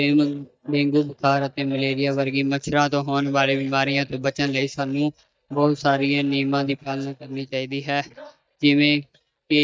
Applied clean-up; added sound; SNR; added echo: neural mask model DeepFilterNet 3.